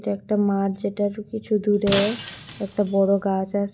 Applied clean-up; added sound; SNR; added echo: none; Shatter; 7 dB; none.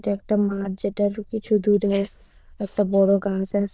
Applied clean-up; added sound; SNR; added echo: neural diffusion model UNIVERSE++.